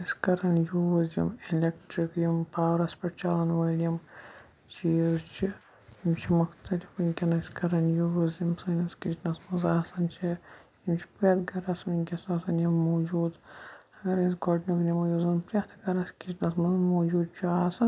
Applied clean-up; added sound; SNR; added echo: neural mask model Resemble Enhance denoiser.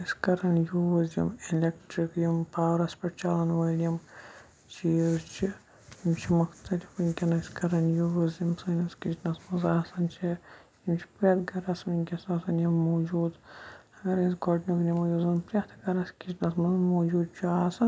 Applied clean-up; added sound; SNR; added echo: none; none; none; none.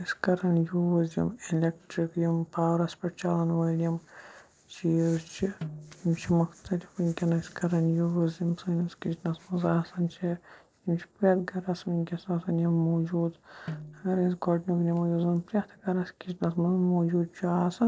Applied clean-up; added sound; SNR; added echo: neural separator model SepFormer DNS4.